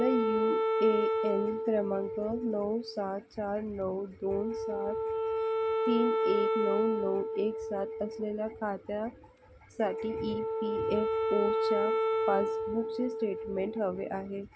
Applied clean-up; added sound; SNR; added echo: none; Wind instrument, woodwind instrument; -1 dB; none.